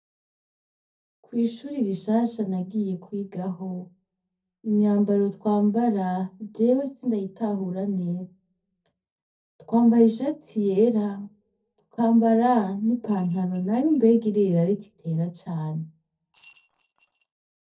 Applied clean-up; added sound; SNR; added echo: neural separator model SepFormer DNS4.